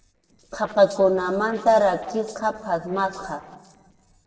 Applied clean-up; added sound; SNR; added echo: neural separator model SepFormer DNS4.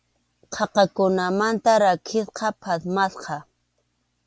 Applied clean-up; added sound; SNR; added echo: none; none; none; none.